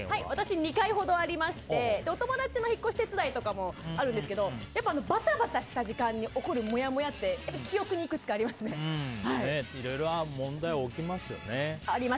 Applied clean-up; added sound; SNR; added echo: none; none; none; none.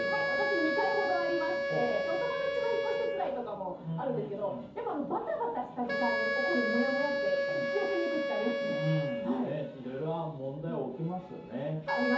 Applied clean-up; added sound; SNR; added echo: none; Wind instrument, woodwind instrument; 0 dB; reverberation time 0.6 s.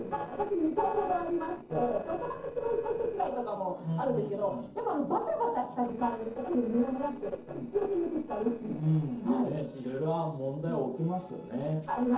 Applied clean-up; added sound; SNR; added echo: neural separator model SepFormer DNS4.